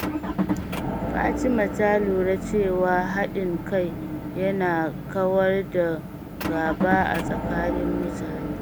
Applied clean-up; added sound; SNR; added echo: none; Motor vehicle (road) / Engine; 3 dB; none.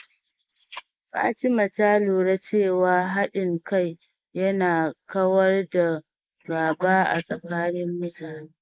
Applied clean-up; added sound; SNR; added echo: neural mask model Resemble Enhance denoiser.